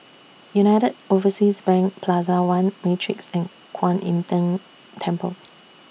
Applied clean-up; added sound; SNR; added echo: none; none; none; none.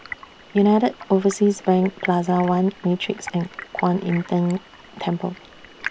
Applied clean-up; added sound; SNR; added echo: none; Stream; 17 dB; none.